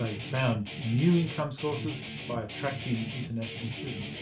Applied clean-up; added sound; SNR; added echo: none; Guitar; 8 dB; reverberation time 0.3 s.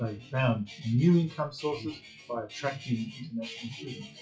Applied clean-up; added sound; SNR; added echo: classical method WPE with log-MMSE.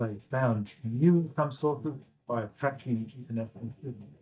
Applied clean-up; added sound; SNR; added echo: neural mask model DeepFilterNet 3.